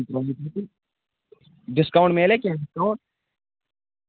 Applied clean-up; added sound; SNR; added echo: none; none; none; none.